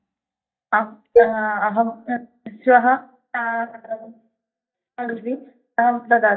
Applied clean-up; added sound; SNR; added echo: neural mask model DeepFilterNet 3.